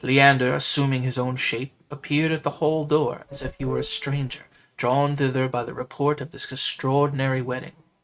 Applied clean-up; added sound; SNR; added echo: neural mask model RNNoise.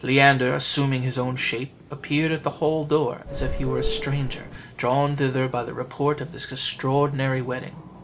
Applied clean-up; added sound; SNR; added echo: none; Subway, metro, underground / Doorbell; 4 dB; none.